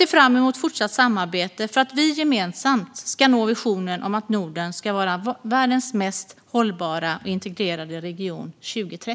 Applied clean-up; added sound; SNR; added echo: none; none; none; none.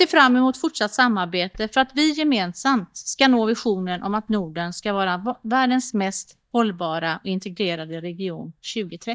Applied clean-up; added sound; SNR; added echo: neural mask model DeepFilterNet 3.